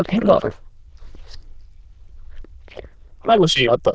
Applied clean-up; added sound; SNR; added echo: neural diffusion model UNIVERSE++.